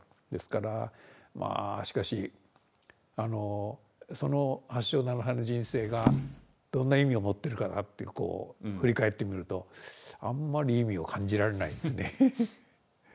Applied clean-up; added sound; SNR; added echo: none; Percussion; 1 dB; none.